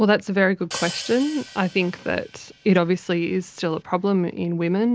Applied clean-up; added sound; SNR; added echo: none; Hi-hat; 17 dB; none.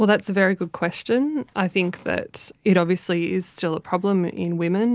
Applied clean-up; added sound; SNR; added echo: none; none; none; none.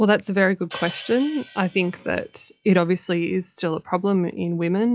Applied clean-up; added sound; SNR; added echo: classical method log-MMSE.